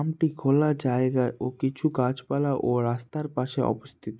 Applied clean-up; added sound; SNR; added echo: none; none; none; none.